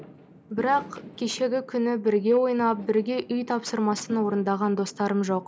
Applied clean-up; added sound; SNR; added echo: none; Fireworks; 19 dB; none.